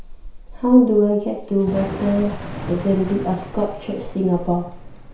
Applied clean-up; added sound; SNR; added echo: none; Thunder / Rain; 12 dB; reverberation time 0.6 s.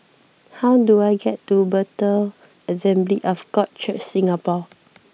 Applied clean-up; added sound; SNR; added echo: none; none; none; none.